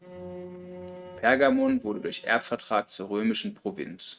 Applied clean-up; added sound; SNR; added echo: neural mask model RNNoise.